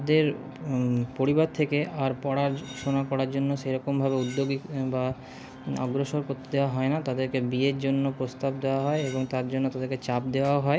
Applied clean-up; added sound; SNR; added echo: none; Cutlery, silverware + Brass instrument; 19 dB; none.